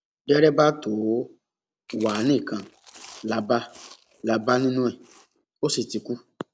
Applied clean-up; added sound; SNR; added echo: none; Chewing, mastication; 18 dB; none.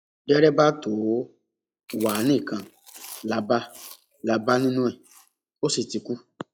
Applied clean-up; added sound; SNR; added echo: classical method log-MMSE.